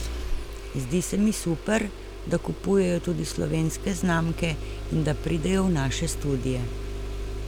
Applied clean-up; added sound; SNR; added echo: none; Engine starting; 6 dB; none.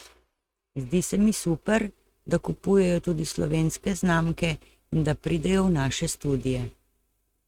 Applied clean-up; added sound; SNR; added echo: neural mask model RNNoise.